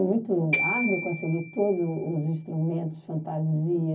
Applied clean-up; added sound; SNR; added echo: none; Glockenspiel; 8 dB; reverberation time 0.4 s.